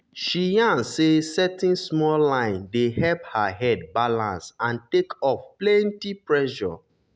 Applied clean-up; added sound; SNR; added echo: none; none; none; none.